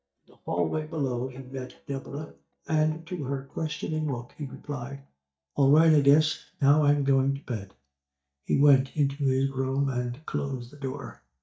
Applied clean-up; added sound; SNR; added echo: neural mask model DeepFilterNet 3.